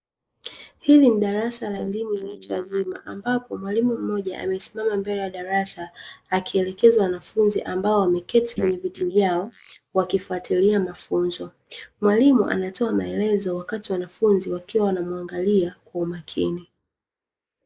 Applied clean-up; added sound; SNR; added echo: neural mask model Resemble Enhance denoiser.